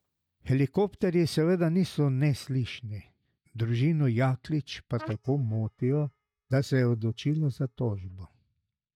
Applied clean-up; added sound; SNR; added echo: neural mask model DeepFilterNet 3.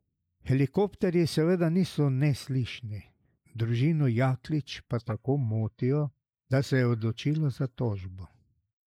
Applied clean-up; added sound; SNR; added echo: neural mask model Resemble Enhance denoiser.